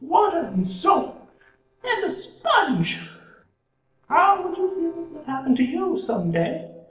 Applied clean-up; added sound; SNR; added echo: neural separator model SepFormer DNS4.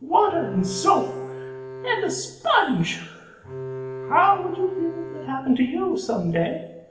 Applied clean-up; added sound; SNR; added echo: none; Bowed string instrument; 11 dB; reverberation time 0.8 s.